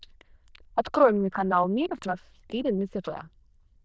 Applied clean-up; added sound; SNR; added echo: neural diffusion model UNIVERSE++.